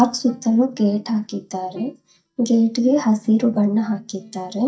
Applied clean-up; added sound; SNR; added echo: neural mask model DeepFilterNet 3.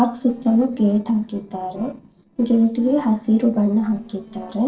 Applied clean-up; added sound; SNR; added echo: neural separator model SepFormer DNS4.